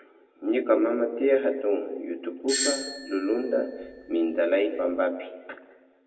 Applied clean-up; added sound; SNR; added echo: none; Doorbell; 8 dB; reverberation time 1.4 s.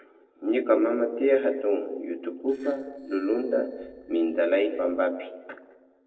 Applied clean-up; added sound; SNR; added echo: neural separator model SepFormer DNS4.